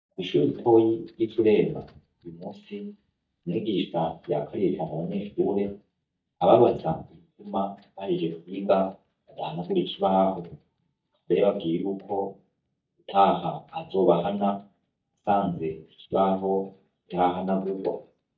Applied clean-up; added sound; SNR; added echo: neural mask model DeepFilterNet 3.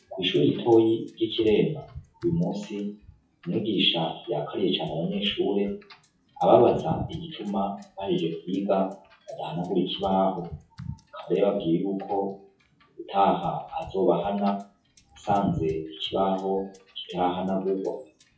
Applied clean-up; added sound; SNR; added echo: classical method WPE with log-MMSE.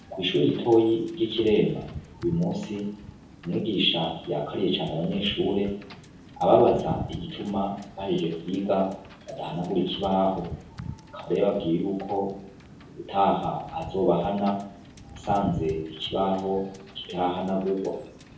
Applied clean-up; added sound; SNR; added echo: none; Wind / Boat, Water vehicle; 15 dB; reverberation time 0.7 s.